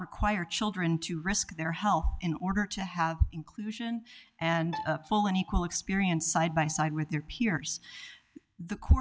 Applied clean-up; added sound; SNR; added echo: none; Bowed string instrument; 16 dB; none.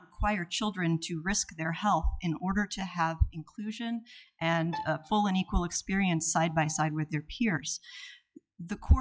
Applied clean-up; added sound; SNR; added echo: classical method log-MMSE.